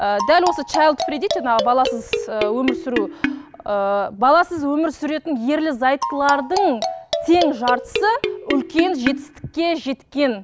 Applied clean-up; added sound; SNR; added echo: none; Marimba, xylophone; 6 dB; none.